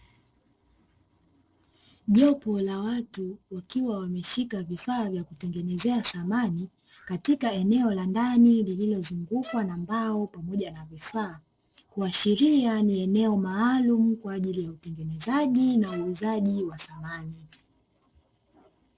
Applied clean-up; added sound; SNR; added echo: neural separator model SepFormer DNS4.